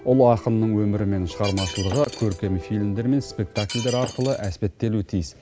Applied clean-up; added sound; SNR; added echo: none; Shatter; 13 dB; none.